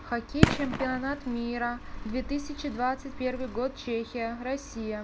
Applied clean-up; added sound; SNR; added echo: none; Fireworks; 0 dB; none.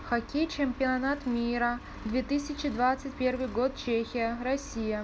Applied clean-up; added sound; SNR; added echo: none; none; none; none.